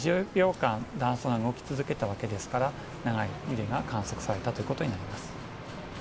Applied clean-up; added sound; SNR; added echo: none; Bicycle; 10 dB; none.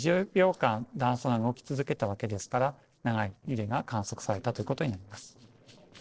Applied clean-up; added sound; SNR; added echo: neural separator model SepFormer DNS4.